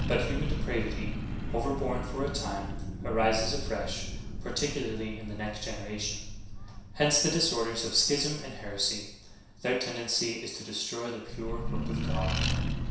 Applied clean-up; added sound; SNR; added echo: none; Accelerating, revving, vroom; 2 dB; reverberation time 0.7 s.